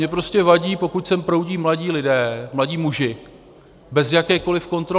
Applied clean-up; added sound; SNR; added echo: none; none; none; none.